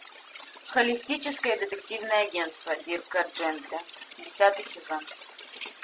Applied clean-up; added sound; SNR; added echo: none; none; none; none.